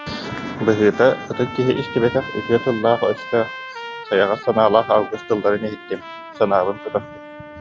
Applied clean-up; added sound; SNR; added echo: none; Trumpet; 14 dB; none.